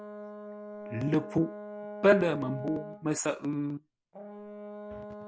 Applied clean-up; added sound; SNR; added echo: none; Brass instrument; 11 dB; none.